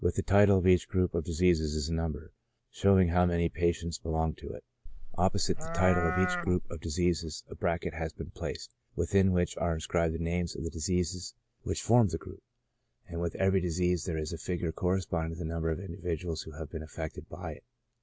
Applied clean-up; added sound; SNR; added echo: none; Livestock, farm animals, working animals; 2 dB; none.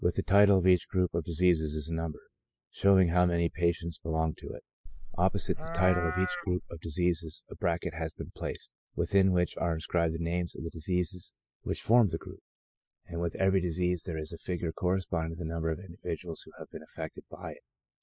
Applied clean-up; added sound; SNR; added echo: classical method spectral subtraction.